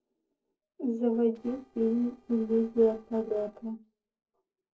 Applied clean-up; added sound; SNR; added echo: neural separator model SepFormer DNS4.